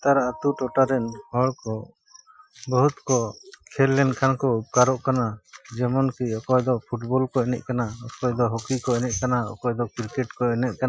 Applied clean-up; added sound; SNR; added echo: classical method Wiener filter.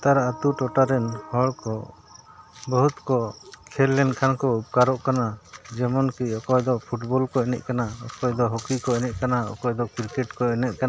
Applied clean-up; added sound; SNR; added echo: none; none; none; none.